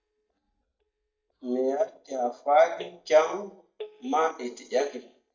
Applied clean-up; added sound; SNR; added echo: neural mask model DeepFilterNet 3.